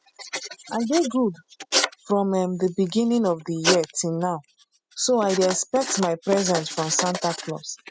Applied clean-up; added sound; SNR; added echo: classical method spectral subtraction.